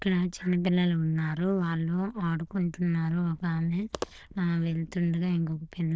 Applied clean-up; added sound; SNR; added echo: neural diffusion model UNIVERSE++.